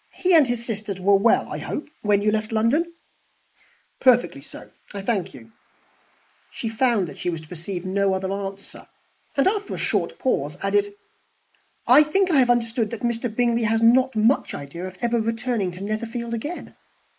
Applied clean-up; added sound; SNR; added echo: neural mask model Resemble Enhance denoiser.